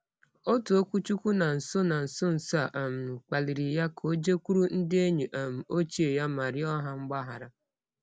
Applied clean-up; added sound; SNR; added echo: none; none; none; none.